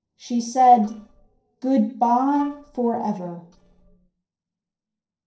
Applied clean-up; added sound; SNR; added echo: neural separator model SepFormer DNS4.